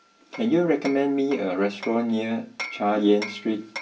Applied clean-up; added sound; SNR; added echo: none; Hammer; 16 dB; reverberation time 0.2 s.